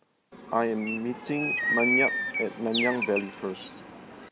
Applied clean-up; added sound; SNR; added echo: none; Bird; 1 dB; none.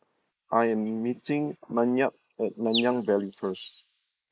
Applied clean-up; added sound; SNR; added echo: neural mask model Resemble Enhance denoiser.